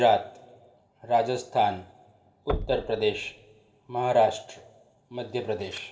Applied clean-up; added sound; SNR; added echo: none; Knock; 11 dB; reverberation time 1.2 s.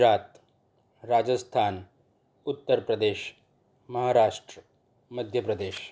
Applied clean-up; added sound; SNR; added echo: none; none; none; none.